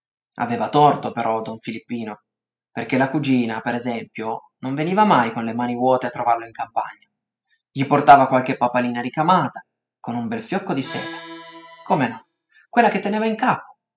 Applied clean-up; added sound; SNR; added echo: classical method spectral subtraction.